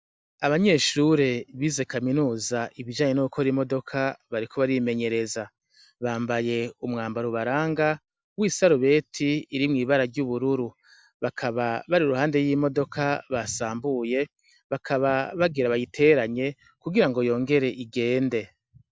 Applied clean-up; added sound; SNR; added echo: none; none; none; none.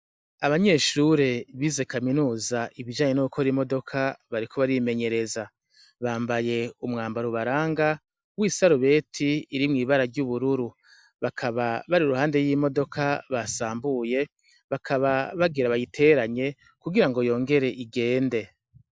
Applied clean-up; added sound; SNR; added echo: neural mask model Resemble Enhance denoiser.